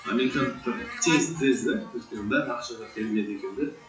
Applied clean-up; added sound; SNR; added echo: classical method WPE with log-MMSE.